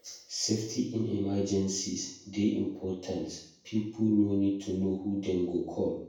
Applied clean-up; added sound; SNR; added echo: none; none; none; reverberation time 0.6 s.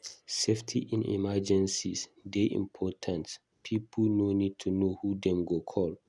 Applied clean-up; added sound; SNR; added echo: none; none; none; none.